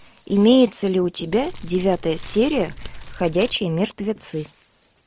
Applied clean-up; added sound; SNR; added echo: none; Fire; 13 dB; none.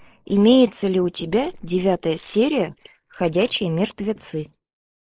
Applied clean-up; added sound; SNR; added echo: neural mask model Resemble Enhance denoiser.